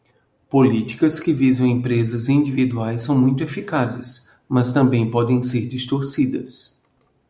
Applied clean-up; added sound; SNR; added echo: none; none; none; none.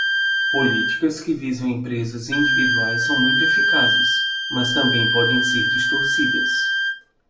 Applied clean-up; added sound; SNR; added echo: none; Wind instrument, woodwind instrument; -5 dB; reverberation time 0.3 s.